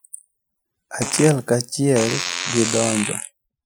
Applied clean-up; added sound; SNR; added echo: classical method Wiener filter.